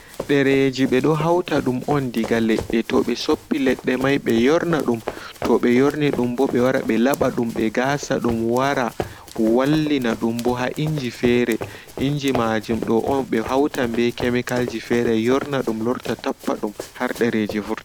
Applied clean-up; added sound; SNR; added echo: none; Run; 14 dB; none.